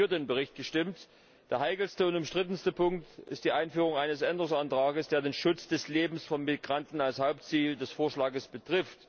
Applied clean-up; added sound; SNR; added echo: none; none; none; none.